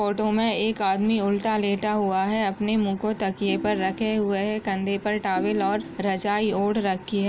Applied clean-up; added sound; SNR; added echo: none; Ringtone; 12 dB; none.